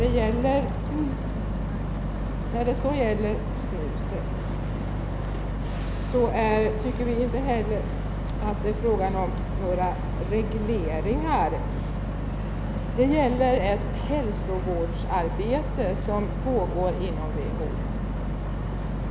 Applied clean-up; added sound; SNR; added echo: none; Boat, Water vehicle; 0 dB; none.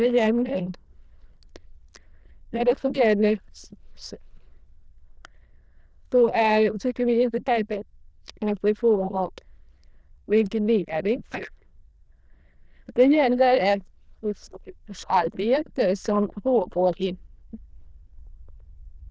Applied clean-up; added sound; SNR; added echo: neural diffusion model UNIVERSE++.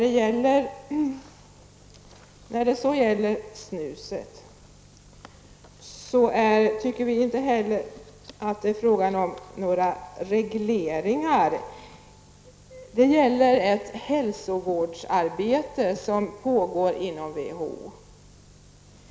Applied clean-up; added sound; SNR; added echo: none; none; none; none.